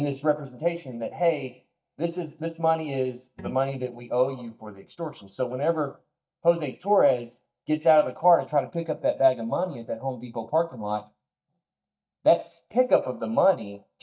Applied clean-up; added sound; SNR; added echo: neural mask model DeepFilterNet 3.